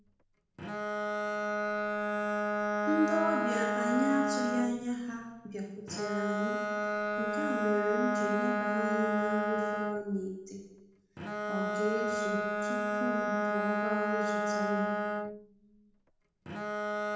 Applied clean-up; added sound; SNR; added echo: none; Bowed string instrument; -3 dB; reverberation time 1.0 s.